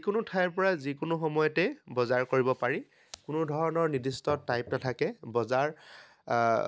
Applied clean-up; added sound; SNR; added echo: none; none; none; none.